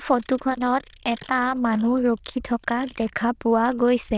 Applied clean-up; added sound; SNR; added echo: neural diffusion model UNIVERSE++.